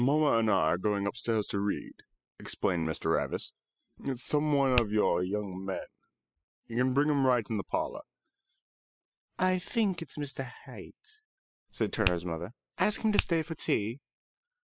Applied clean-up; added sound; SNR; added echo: classical method spectral subtraction.